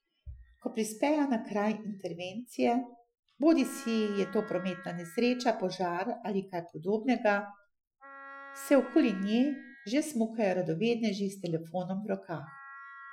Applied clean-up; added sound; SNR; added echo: classical method Wiener filter.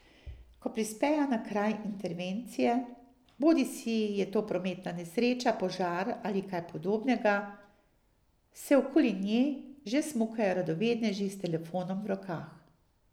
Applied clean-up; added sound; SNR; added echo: none; none; none; none.